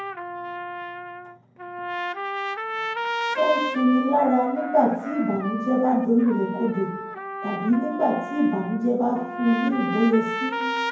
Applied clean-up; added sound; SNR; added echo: none; Trumpet; 6 dB; reverberation time 0.9 s.